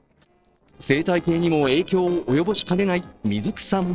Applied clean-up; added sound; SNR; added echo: neural separator model SepFormer DNS4.